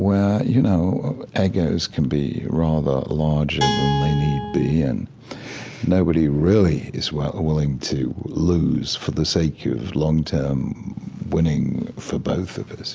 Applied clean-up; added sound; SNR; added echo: none; Guitar; 4 dB; none.